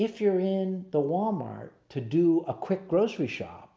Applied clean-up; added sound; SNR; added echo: none; none; none; none.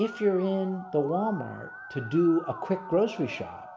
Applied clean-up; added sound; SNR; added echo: none; Musical instrument; 15 dB; none.